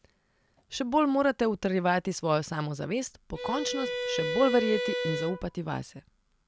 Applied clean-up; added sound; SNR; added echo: none; Bowed string instrument; 3 dB; none.